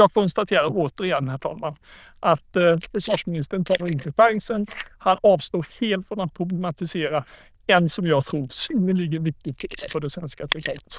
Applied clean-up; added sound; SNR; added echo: neural diffusion model UNIVERSE++.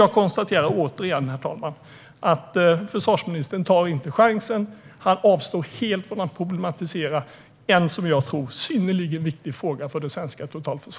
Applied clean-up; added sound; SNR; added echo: none; none; none; none.